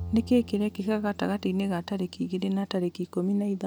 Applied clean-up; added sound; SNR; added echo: none; Bowed string instrument; 17 dB; none.